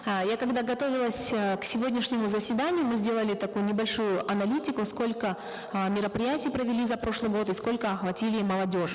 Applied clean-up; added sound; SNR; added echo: none; none; none; none.